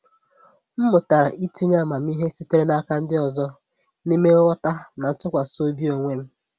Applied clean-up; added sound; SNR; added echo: none; none; none; none.